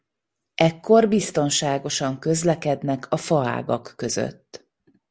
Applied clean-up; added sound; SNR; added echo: none; none; none; none.